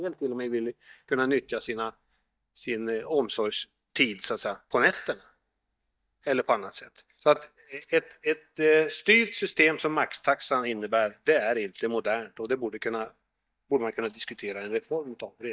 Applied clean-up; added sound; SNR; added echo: neural mask model DeepFilterNet 3.